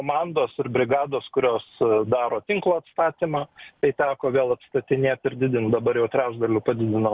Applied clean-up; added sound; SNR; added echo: none; none; none; none.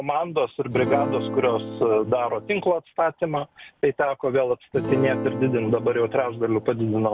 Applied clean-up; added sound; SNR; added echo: none; Acoustic guitar / Strum; 7 dB; none.